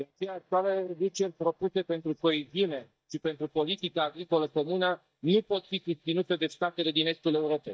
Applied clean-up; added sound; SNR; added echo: neural mask model DeepFilterNet 3.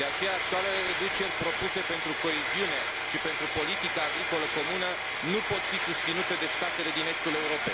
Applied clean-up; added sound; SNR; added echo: none; Frying (food); -2 dB; none.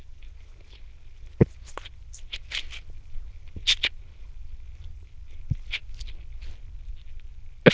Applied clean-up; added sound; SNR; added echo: neural diffusion model UNIVERSE++.